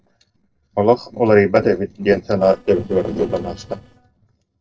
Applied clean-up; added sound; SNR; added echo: neural separator model SepFormer DNS4.